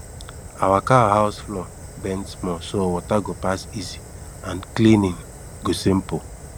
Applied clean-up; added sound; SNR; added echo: none; Fire; 15 dB; none.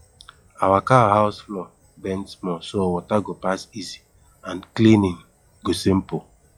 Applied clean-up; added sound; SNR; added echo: classical method log-MMSE.